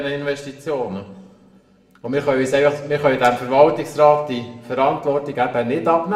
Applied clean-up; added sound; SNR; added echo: none; none; none; reverberation time 0.8 s.